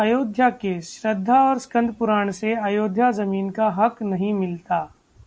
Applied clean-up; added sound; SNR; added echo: none; none; none; none.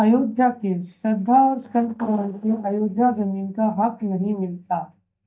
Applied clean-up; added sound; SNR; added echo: neural mask model DeepFilterNet 3.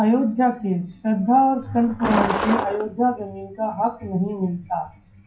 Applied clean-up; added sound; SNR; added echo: classical method WPE with log-MMSE.